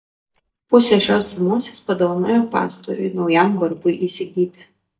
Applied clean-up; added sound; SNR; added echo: neural mask model DeepFilterNet 3.